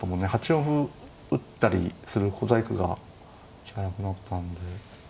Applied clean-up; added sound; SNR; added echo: none; none; none; none.